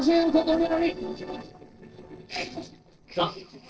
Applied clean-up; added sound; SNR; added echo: neural separator model SepFormer DNS4.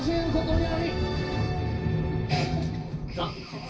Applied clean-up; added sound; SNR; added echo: none; Thunder; 6 dB; reverberation time 0.4 s.